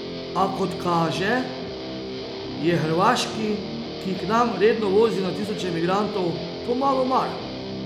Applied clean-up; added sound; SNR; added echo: none; Guitar; 8 dB; none.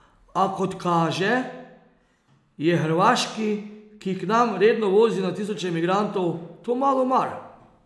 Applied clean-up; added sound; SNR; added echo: none; none; none; none.